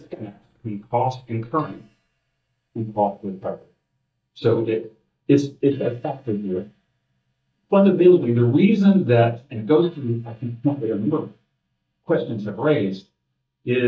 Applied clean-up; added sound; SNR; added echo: neural mask model DeepFilterNet 3.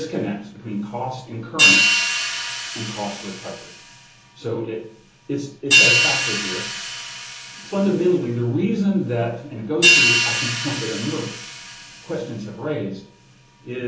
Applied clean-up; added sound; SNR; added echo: none; Hi-hat; -3 dB; reverberation time 1.2 s.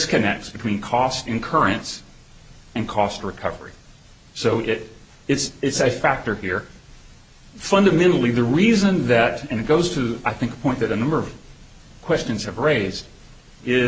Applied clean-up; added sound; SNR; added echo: none; none; none; none.